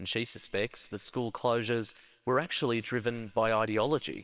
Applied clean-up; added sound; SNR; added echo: neural separator model SepFormer WHAMR!.